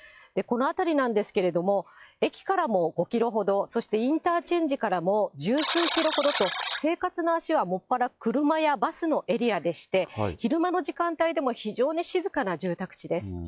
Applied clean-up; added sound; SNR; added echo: classical method log-MMSE.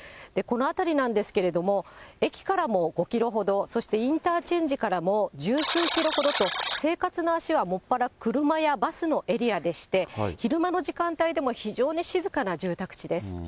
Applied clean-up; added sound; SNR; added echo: none; Alarm; 7 dB; none.